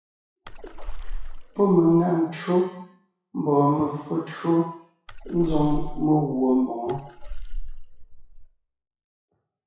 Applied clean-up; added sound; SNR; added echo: classical method WPE with log-MMSE.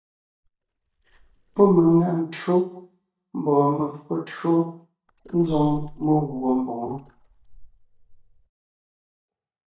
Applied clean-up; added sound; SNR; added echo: neural mask model DeepFilterNet 3.